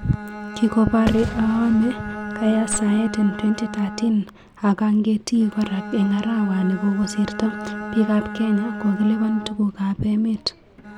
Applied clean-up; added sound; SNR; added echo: none; Fireworks + Bowed string instrument; 10 dB; none.